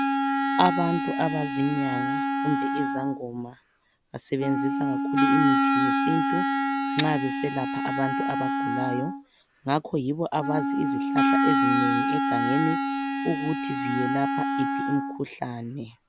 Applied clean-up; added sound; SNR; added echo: none; Wind instrument, woodwind instrument; -3 dB; none.